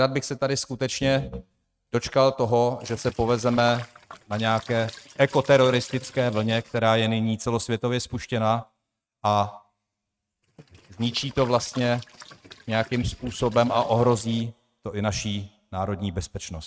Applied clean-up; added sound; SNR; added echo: neural mask model RNNoise.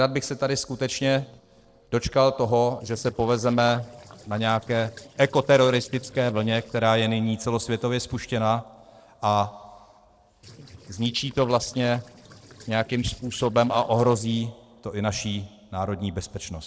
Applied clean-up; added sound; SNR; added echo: neural separator model SepFormer DNS4.